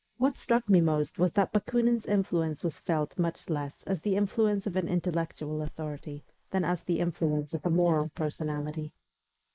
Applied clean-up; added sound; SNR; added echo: neural mask model Resemble Enhance denoiser.